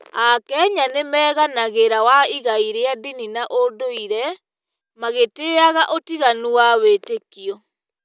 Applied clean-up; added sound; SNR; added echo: none; none; none; none.